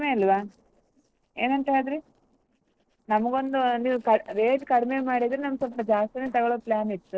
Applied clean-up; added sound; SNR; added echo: neural separator model SepFormer DNS4.